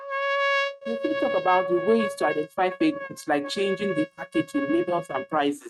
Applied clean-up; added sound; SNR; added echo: neural mask model RNNoise.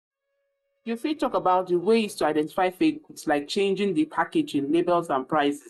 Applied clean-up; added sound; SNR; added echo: neural mask model DeepFilterNet 3.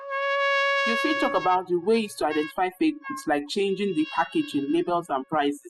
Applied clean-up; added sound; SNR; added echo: classical method spectral subtraction.